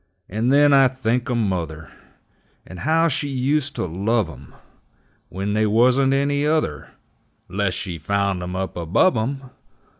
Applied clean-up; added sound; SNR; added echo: none; none; none; none.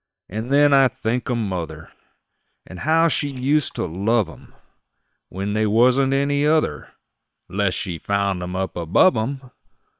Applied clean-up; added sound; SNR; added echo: neural separator model SepFormer WHAM!.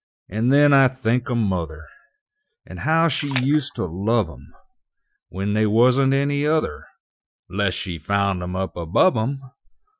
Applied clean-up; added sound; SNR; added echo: classical method Wiener filter.